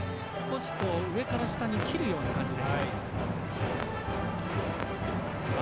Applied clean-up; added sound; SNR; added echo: none; Clock; 17 dB; none.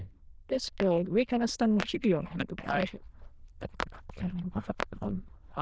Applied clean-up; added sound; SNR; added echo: neural diffusion model UNIVERSE++.